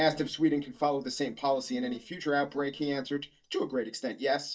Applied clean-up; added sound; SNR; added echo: neural mask model DeepFilterNet 3.